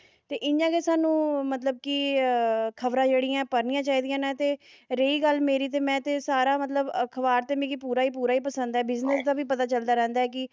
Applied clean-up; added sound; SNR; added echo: neural mask model RNNoise.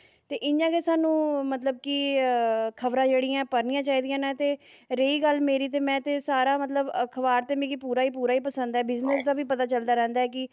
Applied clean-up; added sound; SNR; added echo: none; Frog; 16 dB; none.